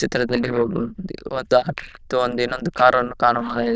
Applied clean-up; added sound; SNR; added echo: neural diffusion model UNIVERSE++.